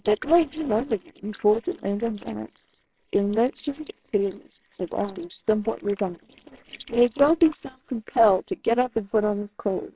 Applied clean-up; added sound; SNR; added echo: neural separator model SepFormer WHAMR!.